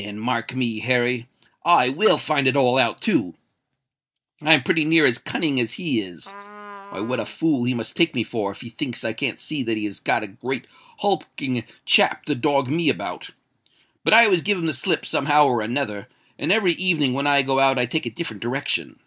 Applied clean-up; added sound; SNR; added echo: neural mask model DeepFilterNet 3.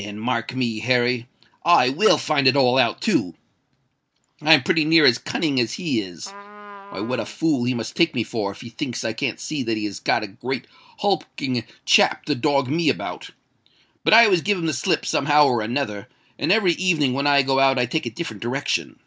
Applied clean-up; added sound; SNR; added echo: none; Trumpet; 18 dB; none.